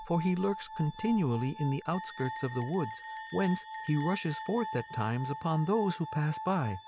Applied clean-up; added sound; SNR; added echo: none; Glass + Bell; 9 dB; none.